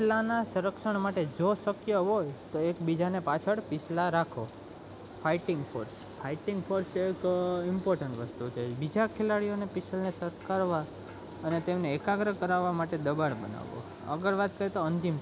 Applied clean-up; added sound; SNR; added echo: none; none; none; none.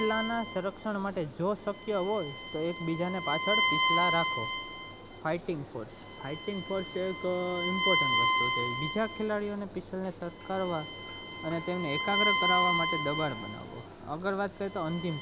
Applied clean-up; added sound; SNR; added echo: none; Bowed string instrument; 0 dB; none.